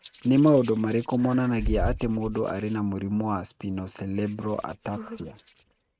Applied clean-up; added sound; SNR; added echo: neural mask model RNNoise.